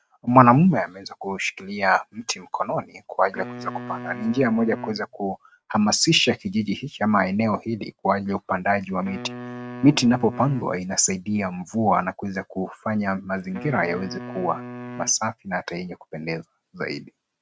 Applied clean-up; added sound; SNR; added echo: neural mask model RNNoise.